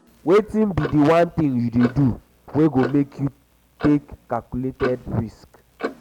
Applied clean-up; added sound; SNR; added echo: none; Clock; 14 dB; none.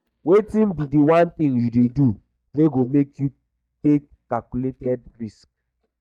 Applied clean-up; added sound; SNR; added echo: neural mask model DeepFilterNet 3.